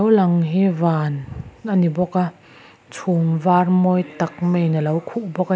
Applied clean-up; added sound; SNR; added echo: none; none; none; none.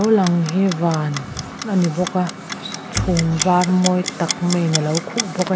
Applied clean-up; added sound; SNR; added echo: none; Clock + Bowed string instrument; 8 dB; none.